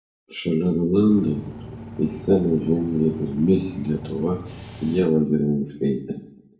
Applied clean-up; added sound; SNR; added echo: none; Bus / Engine; 14 dB; reverberation time 0.6 s.